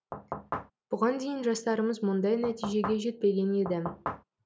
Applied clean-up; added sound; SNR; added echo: none; Knock / Wood; 8 dB; none.